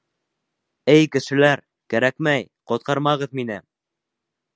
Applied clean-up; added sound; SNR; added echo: none; none; none; none.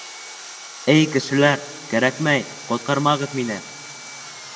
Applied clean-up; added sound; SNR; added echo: none; Sawing; 15 dB; reverberation time 1.3 s.